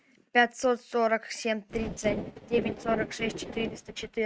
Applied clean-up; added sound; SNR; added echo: neural mask model RNNoise.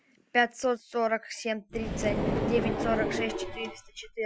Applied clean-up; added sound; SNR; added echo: classical method Wiener filter.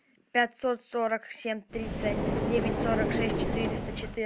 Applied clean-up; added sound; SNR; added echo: none; Car; -2 dB; none.